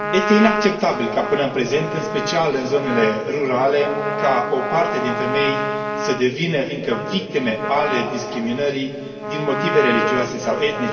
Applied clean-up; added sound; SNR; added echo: none; Trumpet; 5 dB; reverberation time 2.7 s.